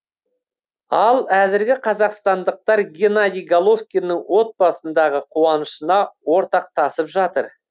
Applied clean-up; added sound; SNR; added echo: none; none; none; none.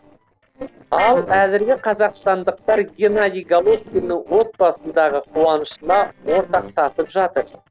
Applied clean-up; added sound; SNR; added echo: neural separator model SepFormer DNS4.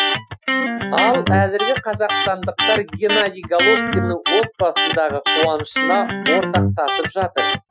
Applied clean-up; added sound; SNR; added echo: classical method Wiener filter.